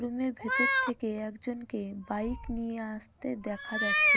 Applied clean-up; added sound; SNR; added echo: none; Meow; -3 dB; none.